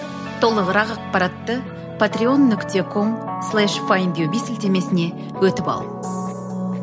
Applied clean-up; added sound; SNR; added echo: none; none; none; none.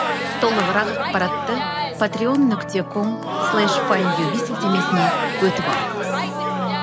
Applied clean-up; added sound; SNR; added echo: none; Crowd; 2 dB; none.